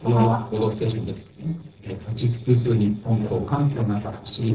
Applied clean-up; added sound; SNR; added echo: neural separator model SepFormer DNS4.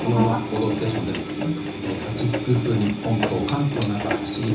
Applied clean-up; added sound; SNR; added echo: none; Engine; 4 dB; reverberation time 0.7 s.